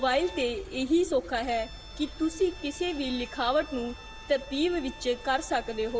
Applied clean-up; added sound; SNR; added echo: none; Insect + Bowed string instrument; 15 dB; none.